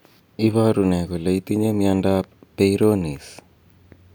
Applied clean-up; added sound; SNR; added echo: none; none; none; none.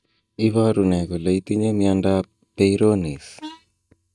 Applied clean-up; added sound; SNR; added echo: neural mask model DeepFilterNet 3.